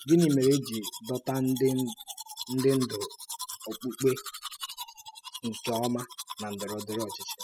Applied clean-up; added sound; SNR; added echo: classical method spectral subtraction.